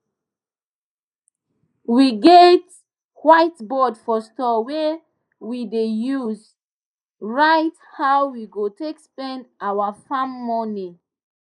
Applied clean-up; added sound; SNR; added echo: neural mask model Resemble Enhance denoiser.